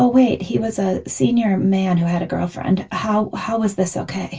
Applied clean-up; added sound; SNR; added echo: none; none; none; reverberation time 0.1 s.